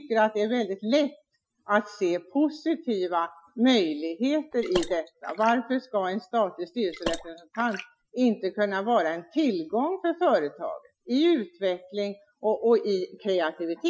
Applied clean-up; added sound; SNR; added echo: classical method Wiener filter.